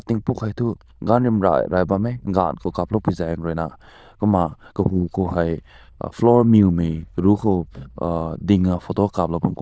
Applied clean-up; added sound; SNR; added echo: neural diffusion model UNIVERSE++.